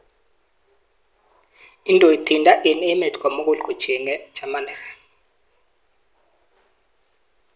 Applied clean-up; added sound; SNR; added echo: none; none; none; none.